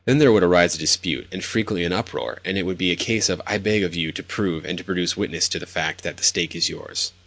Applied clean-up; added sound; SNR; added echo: none; none; none; none.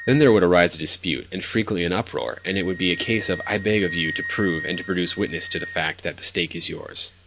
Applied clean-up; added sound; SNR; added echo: none; Wind instrument, woodwind instrument; 14 dB; none.